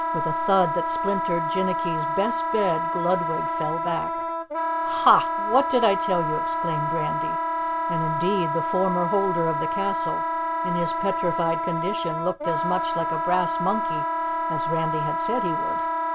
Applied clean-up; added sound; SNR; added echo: none; Wind instrument, woodwind instrument; -1 dB; none.